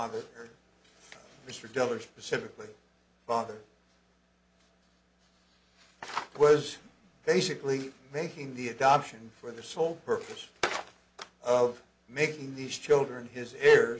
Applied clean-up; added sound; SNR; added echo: none; none; none; none.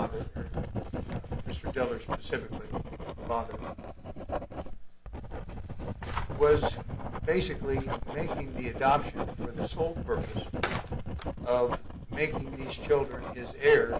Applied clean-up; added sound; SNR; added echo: none; Writing; 3 dB; none.